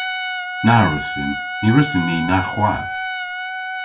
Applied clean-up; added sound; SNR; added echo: none; Trumpet; 6 dB; reverberation time 0.2 s.